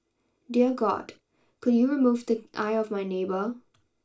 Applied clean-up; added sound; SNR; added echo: none; none; none; reverberation time 0.2 s.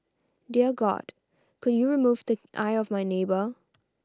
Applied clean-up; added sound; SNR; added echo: none; none; none; none.